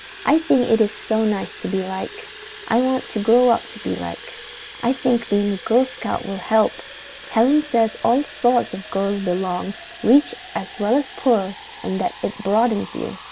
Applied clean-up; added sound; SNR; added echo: none; Fill (with liquid) / Water tap, faucet; 15 dB; none.